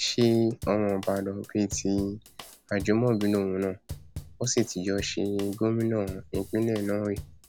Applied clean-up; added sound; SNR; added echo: none; Drum kit; 16 dB; none.